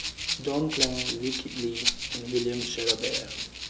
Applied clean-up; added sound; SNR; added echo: none; Rattle (instrument); 0 dB; none.